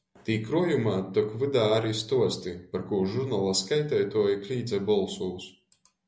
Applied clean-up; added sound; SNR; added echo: none; none; none; none.